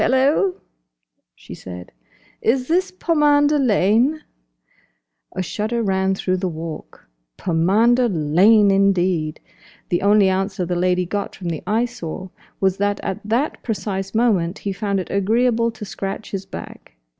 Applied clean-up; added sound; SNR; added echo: none; none; none; none.